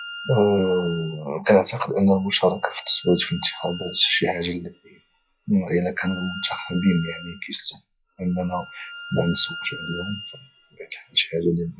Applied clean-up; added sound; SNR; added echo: classical method log-MMSE.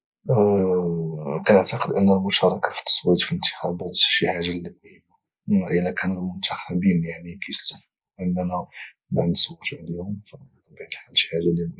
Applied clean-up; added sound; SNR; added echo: none; none; none; none.